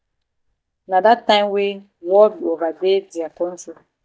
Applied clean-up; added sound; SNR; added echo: neural mask model DeepFilterNet 3.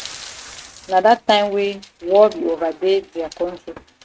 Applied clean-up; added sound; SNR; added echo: neural mask model RNNoise.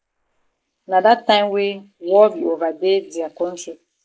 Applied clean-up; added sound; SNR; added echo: neural mask model Resemble Enhance denoiser.